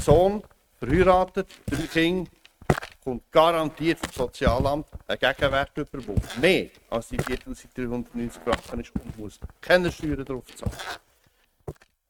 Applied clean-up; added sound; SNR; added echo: neural mask model RNNoise.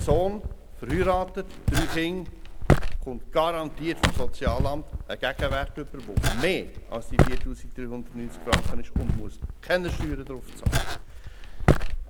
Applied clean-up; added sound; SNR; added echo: none; Walk, footsteps; -4 dB; none.